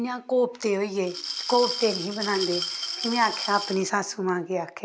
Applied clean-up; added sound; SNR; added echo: none; Glass; 6 dB; none.